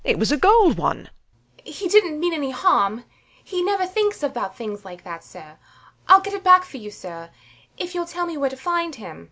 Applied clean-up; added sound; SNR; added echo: none; none; none; none.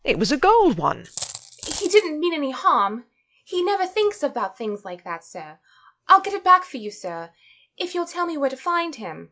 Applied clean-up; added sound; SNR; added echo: classical method log-MMSE.